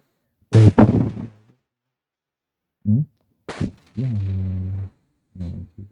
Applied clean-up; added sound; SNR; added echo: neural mask model RNNoise.